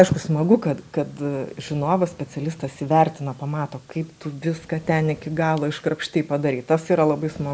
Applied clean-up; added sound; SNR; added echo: none; none; none; none.